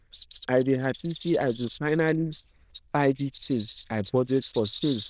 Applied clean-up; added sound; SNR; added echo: neural diffusion model UNIVERSE++.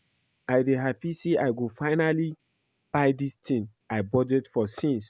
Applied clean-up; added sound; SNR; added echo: none; none; none; none.